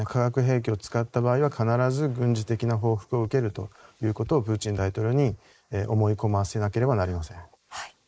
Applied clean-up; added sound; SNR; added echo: neural mask model Resemble Enhance denoiser.